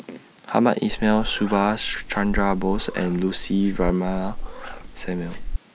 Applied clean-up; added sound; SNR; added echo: none; Meow; 6 dB; none.